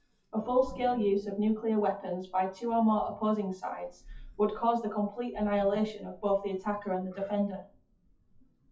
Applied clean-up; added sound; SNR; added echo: classical method WPE with log-MMSE.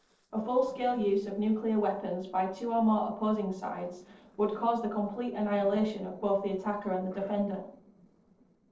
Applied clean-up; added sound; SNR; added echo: neural separator model SepFormer DNS4.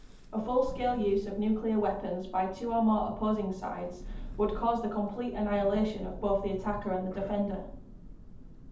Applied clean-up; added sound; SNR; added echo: none; Thunder; 12 dB; reverberation time 0.6 s.